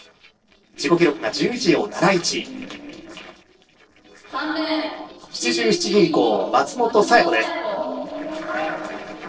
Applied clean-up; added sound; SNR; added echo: neural separator model SepFormer DNS4.